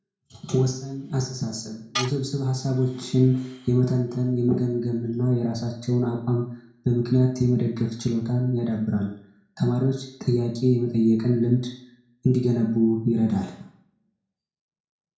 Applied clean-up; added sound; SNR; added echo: none; Tools; 9 dB; reverberation time 0.5 s.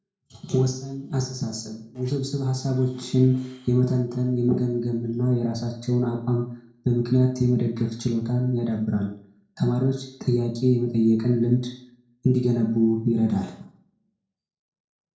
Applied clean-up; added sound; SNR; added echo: neural separator model SepFormer DNS4.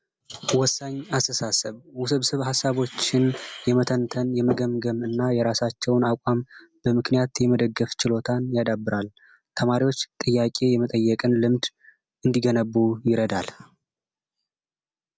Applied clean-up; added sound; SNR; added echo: none; none; none; none.